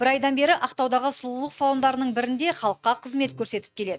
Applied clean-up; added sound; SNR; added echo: neural mask model RNNoise.